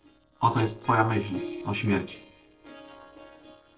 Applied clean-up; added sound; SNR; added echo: neural separator model SepFormer DNS4.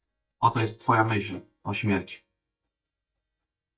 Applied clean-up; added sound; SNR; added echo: neural mask model DeepFilterNet 3.